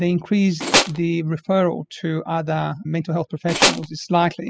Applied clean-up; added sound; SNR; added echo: classical method spectral subtraction.